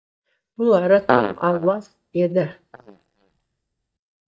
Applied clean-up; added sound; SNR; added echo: neural mask model DeepFilterNet 3.